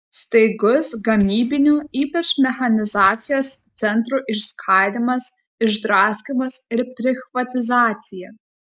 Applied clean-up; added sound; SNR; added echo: neural mask model DeepFilterNet 3.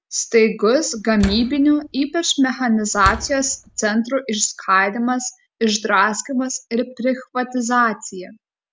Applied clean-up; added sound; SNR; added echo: none; Slam; 12 dB; none.